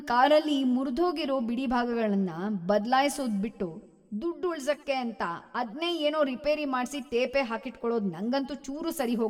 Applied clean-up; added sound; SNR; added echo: none; none; none; reverberation time 0.8 s.